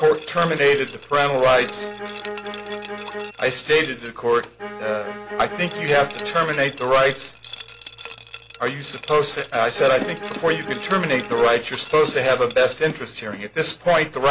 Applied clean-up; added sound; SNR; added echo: none; Bowed string instrument + Liquid; 10 dB; none.